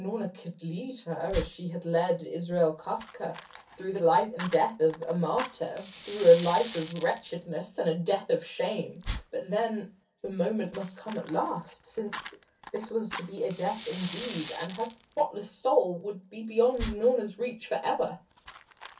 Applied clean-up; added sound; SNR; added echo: none; Fire; 14 dB; reverberation time 0.3 s.